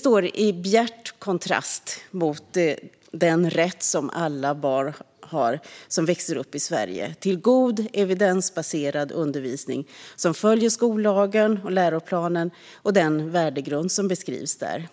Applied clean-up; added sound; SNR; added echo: none; none; none; none.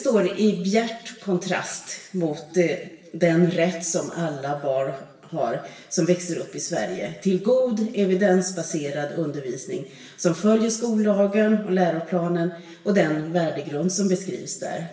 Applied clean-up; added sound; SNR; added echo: none; none; none; reverberation time 0.9 s.